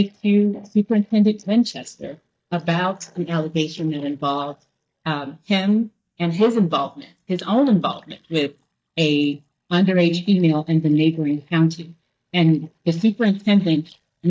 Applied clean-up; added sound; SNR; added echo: neural mask model DeepFilterNet 3.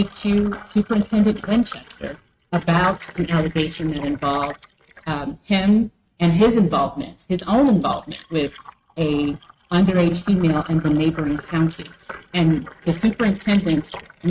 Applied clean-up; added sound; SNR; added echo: neural mask model RNNoise.